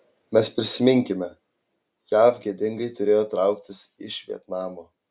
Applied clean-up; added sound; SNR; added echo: none; none; none; none.